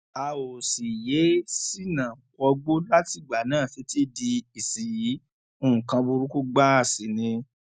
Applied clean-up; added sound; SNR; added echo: none; none; none; none.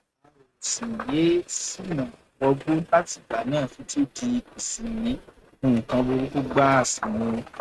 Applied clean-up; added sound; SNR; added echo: neural mask model RNNoise.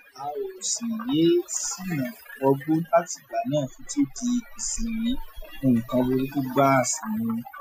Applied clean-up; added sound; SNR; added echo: classical method Wiener filter.